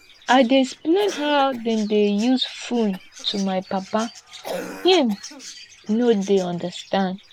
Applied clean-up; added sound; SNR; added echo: none; Cough + Chirp, tweet; 17 dB; none.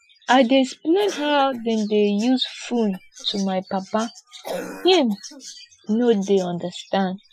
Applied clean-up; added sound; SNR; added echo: classical method Wiener filter.